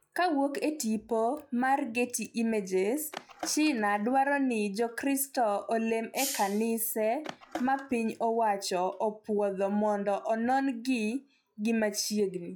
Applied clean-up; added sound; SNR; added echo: classical method log-MMSE.